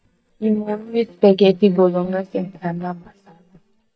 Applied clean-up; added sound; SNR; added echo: neural mask model DeepFilterNet 3.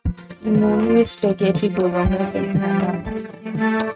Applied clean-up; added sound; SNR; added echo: neural mask model RNNoise.